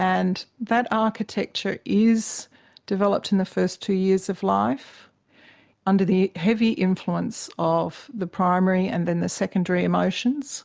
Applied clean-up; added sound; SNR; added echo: none; none; none; none.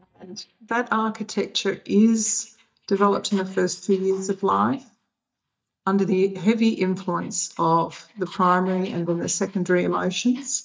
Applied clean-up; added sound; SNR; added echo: neural mask model DeepFilterNet 3.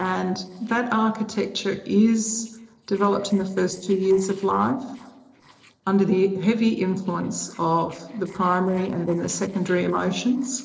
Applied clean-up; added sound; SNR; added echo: neural separator model SepFormer DNS4.